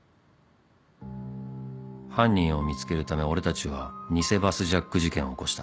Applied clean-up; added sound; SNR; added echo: none; none; none; none.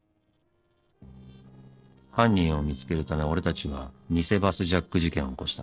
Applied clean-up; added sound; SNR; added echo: neural separator model SepFormer DNS4.